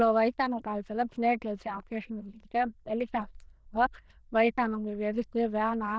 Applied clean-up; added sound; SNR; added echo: neural diffusion model UNIVERSE++.